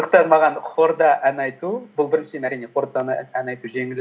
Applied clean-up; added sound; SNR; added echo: none; none; none; none.